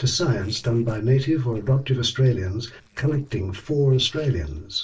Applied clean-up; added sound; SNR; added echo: neural separator model SepFormer DNS4.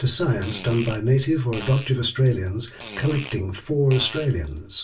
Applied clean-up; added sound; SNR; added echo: none; Fart; 16 dB; reverberation time 0.2 s.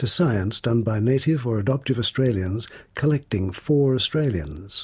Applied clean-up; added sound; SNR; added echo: none; none; none; none.